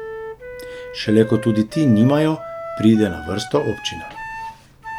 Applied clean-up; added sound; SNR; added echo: none; Wind instrument, woodwind instrument; 12 dB; none.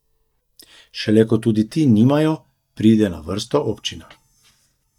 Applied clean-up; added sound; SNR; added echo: neural mask model DeepFilterNet 3.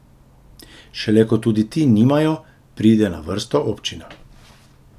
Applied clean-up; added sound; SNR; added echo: none; none; none; none.